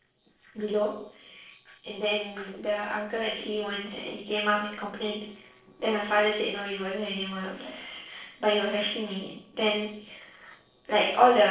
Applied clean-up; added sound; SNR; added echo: neural separator model SepFormer DNS4.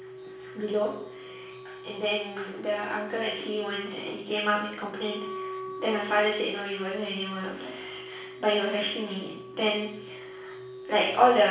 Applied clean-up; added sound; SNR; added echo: none; Wind instrument, woodwind instrument; 13 dB; reverberation time 0.6 s.